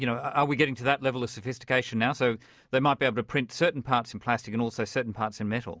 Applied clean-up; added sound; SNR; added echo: none; none; none; none.